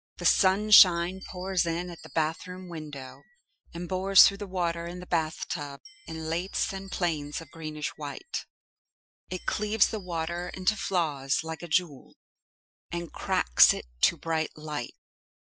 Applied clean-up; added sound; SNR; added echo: classical method Wiener filter.